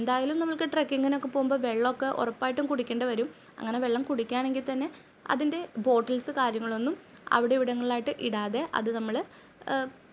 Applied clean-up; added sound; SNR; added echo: none; none; none; none.